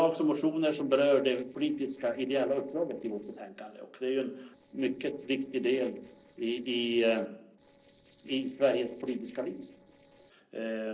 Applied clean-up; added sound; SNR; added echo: neural separator model SepFormer DNS4.